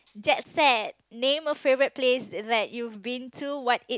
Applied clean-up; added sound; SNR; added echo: none; none; none; none.